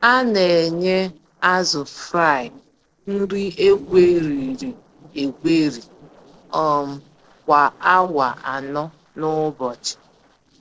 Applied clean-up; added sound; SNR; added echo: neural separator model SepFormer DNS4.